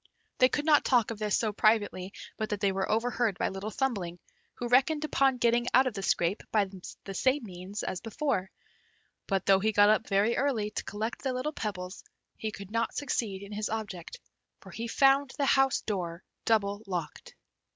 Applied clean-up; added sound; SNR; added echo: none; none; none; none.